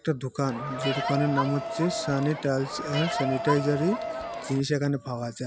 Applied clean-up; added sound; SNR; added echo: none; Crowd; 4 dB; none.